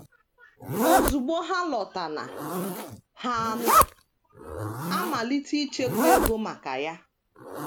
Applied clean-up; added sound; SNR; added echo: none; Zipper (clothing); -2 dB; none.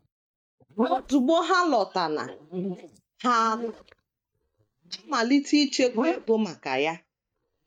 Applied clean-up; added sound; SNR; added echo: neural mask model DeepFilterNet 3.